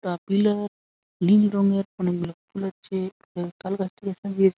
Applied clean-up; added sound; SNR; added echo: none; none; none; none.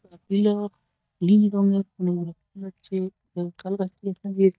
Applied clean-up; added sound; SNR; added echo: neural mask model DeepFilterNet 3.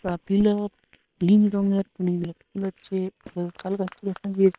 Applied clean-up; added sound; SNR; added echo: neural separator model SepFormer WHAM!.